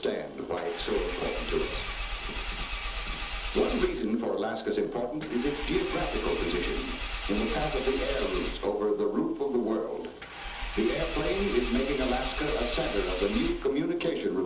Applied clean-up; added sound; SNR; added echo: none; Engine / Car; 5 dB; reverberation time 1.2 s.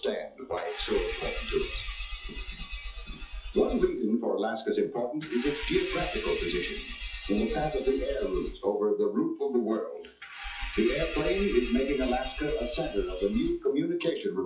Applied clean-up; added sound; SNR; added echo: classical method WPE with log-MMSE.